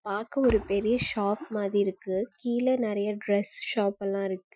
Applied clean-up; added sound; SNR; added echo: classical method Wiener filter.